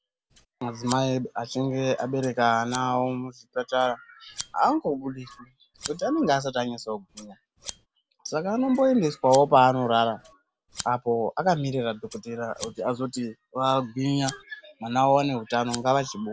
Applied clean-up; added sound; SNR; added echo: none; Scissors; 20 dB; none.